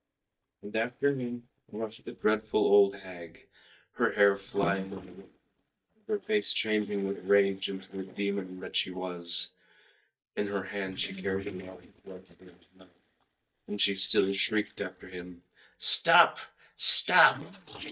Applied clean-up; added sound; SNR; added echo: neural mask model DeepFilterNet 3.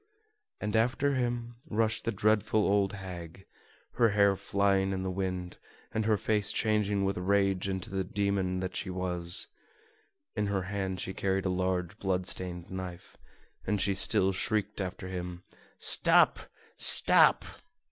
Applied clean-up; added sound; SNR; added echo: none; none; none; none.